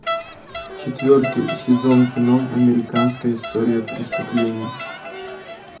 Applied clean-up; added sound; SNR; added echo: none; Crowd; 10 dB; reverberation time 0.4 s.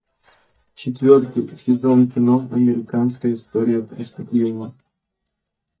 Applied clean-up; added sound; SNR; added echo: neural mask model DeepFilterNet 3.